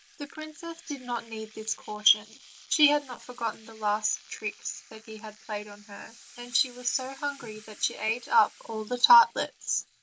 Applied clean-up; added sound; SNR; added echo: neural mask model Resemble Enhance denoiser.